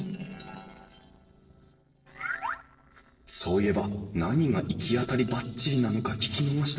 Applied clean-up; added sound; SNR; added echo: neural separator model SepFormer DNS4.